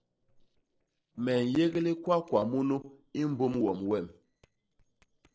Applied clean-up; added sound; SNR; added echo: neural separator model SepFormer DNS4.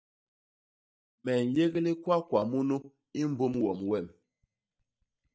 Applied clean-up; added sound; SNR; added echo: neural mask model DeepFilterNet 3.